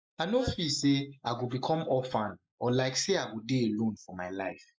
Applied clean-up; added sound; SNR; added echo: neural mask model Resemble Enhance denoiser.